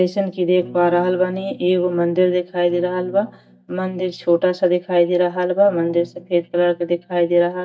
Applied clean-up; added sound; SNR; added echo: neural mask model DeepFilterNet 3.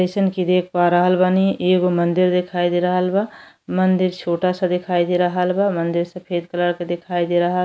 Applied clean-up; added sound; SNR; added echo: none; none; none; none.